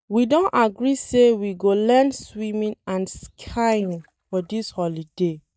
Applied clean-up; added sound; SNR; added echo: neural mask model DeepFilterNet 3.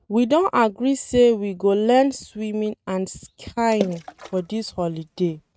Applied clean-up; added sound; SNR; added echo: neural mask model RNNoise.